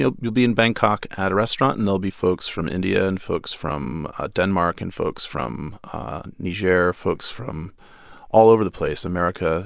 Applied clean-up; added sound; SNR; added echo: none; none; none; none.